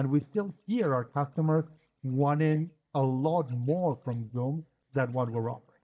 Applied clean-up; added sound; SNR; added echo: neural mask model DeepFilterNet 3.